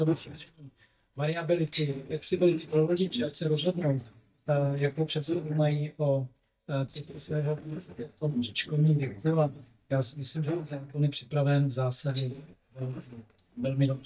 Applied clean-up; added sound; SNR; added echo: neural mask model DeepFilterNet 3.